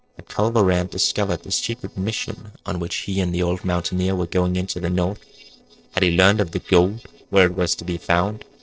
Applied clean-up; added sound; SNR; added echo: neural separator model SepFormer DNS4.